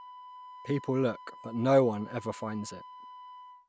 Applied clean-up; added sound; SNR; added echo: none; Wind instrument, woodwind instrument; 17 dB; none.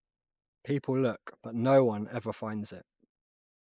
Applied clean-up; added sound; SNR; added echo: neural mask model Resemble Enhance denoiser.